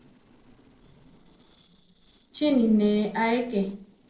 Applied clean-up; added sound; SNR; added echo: neural separator model SepFormer DNS4.